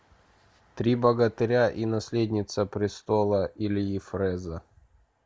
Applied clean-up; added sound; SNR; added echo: none; none; none; none.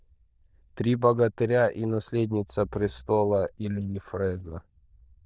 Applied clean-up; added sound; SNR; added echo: neural diffusion model UNIVERSE++.